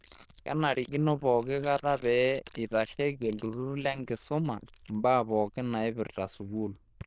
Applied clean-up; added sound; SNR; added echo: neural diffusion model UNIVERSE++.